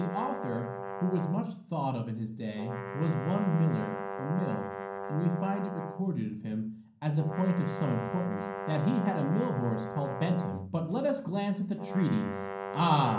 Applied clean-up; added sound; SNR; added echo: none; Brass instrument; 8 dB; reverberation time 0.6 s.